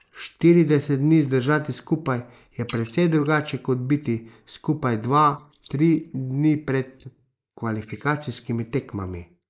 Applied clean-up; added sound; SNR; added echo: neural mask model Resemble Enhance denoiser.